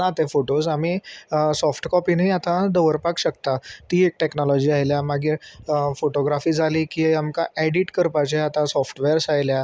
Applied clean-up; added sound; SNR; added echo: none; none; none; none.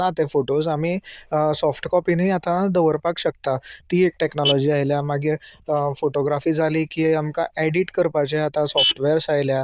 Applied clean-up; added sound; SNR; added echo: neural diffusion model UNIVERSE++.